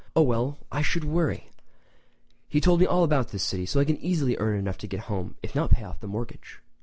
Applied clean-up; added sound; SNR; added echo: none; none; none; none.